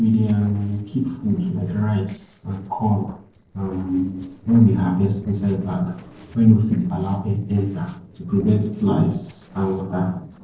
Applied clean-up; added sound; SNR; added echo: neural separator model SepFormer DNS4.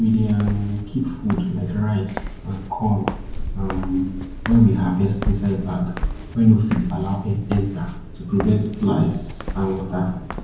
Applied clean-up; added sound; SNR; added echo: none; Walk, footsteps; 8 dB; reverberation time 0.9 s.